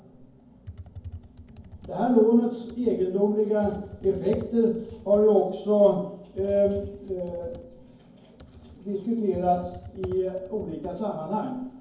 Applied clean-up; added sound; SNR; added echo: none; Computer keyboard; 19 dB; reverberation time 0.9 s.